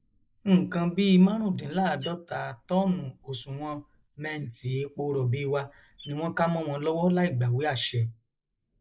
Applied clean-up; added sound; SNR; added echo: neural mask model Resemble Enhance denoiser.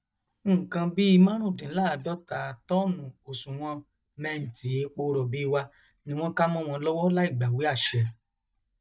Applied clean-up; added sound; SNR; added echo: neural mask model DeepFilterNet 3.